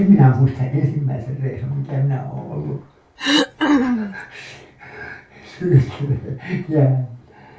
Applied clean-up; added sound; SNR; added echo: none; Cough; -2 dB; reverberation time 0.3 s.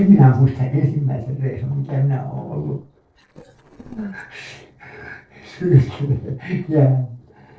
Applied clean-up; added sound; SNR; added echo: neural separator model SepFormer DNS4.